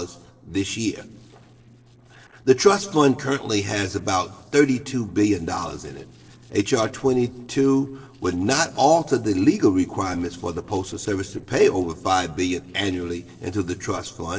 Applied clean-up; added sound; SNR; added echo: neural separator model SepFormer DNS4.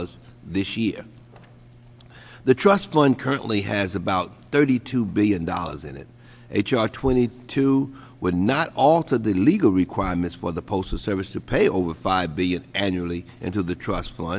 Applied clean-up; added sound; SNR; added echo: none; none; none; none.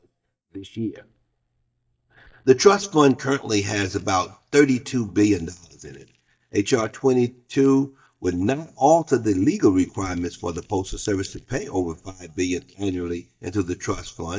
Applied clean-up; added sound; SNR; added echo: neural mask model DeepFilterNet 3.